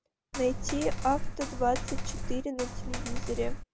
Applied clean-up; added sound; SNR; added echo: none; Coin (dropping); 0 dB; none.